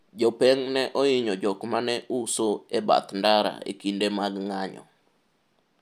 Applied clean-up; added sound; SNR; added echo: none; none; none; none.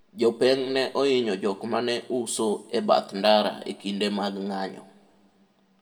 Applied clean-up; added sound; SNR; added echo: none; none; none; reverberation time 1.0 s.